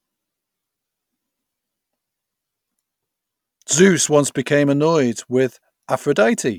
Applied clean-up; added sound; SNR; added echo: none; none; none; none.